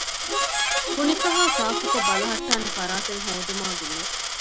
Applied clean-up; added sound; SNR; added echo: none; Harmonica + Coin (dropping); -5 dB; none.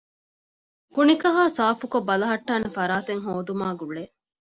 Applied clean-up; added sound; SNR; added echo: none; none; none; none.